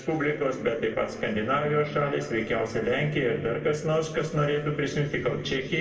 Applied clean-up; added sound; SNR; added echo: none; none; none; reverberation time 1.9 s.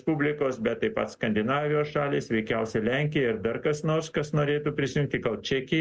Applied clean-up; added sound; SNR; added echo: none; none; none; none.